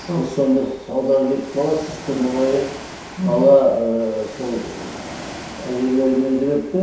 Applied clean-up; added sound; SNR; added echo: none; Ocean; 16 dB; reverberation time 0.7 s.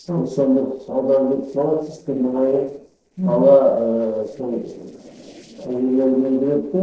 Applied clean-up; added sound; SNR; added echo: neural separator model SepFormer DNS4.